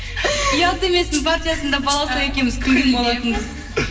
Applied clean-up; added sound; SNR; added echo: none; Rattle (instrument); 12 dB; reverberation time 2.9 s.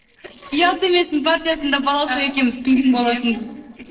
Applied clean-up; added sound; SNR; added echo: neural separator model SepFormer DNS4.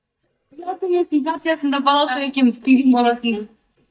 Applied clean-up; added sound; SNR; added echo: neural mask model DeepFilterNet 3.